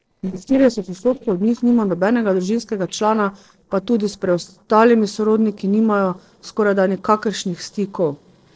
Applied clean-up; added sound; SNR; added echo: neural separator model SepFormer DNS4.